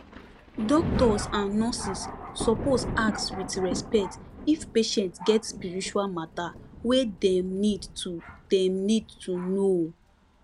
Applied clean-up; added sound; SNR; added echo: none; Thunder; 9 dB; none.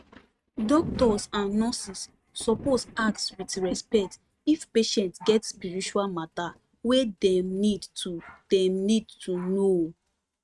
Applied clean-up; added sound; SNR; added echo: neural mask model RNNoise.